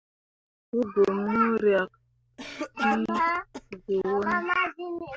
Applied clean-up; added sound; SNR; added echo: none; Cough; 15 dB; none.